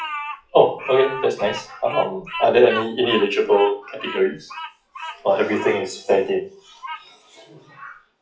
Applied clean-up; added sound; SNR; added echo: classical method WPE with log-MMSE.